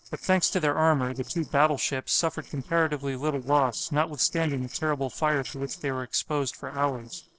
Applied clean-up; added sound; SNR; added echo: neural separator model SepFormer DNS4.